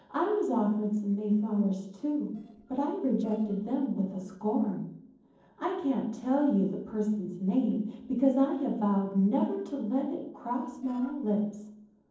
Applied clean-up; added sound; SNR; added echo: neural separator model SepFormer DNS4.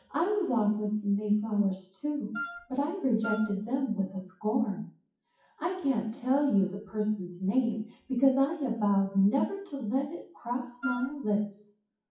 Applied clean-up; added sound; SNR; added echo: classical method WPE with log-MMSE.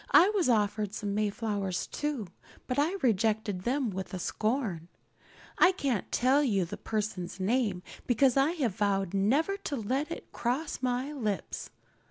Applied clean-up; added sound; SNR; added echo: none; none; none; none.